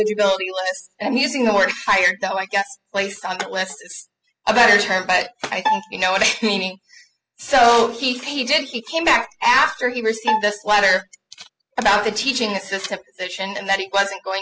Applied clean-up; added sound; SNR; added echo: classical method spectral subtraction.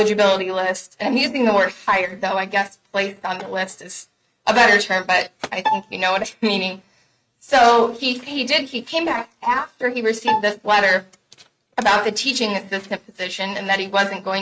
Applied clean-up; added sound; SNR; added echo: neural mask model RNNoise.